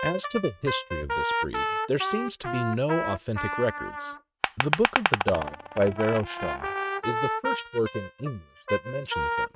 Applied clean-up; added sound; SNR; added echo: neural mask model RNNoise.